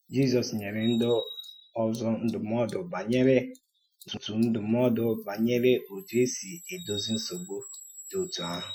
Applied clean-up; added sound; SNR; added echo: classical method Wiener filter.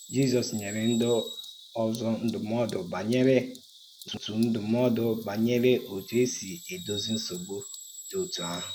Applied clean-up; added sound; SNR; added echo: none; Bird vocalization, bird call, bird song; 15 dB; none.